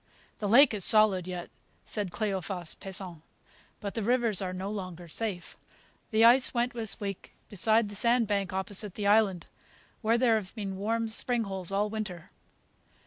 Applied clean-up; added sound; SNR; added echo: none; none; none; none.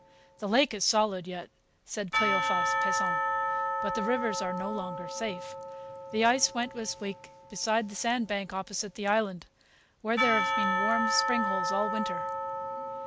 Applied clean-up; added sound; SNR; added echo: none; Church bell / Percussion; 1 dB; none.